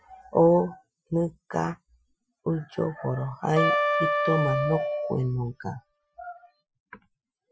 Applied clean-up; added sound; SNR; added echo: classical method Wiener filter.